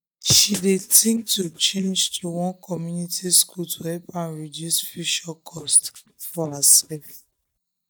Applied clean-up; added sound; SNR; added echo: neural mask model DeepFilterNet 3.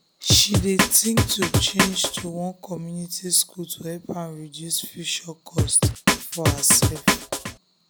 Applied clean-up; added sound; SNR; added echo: none; Drum; -3 dB; none.